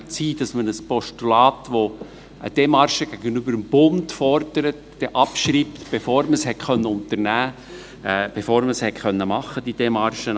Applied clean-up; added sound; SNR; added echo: none; none; none; none.